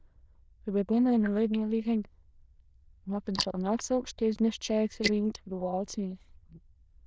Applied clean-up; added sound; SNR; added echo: neural diffusion model UNIVERSE++.